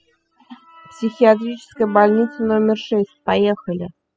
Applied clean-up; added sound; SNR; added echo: classical method spectral subtraction.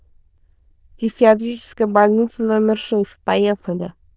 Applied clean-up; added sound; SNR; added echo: neural diffusion model UNIVERSE++.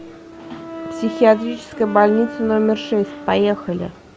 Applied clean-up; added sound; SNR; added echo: none; Brass instrument; 13 dB; none.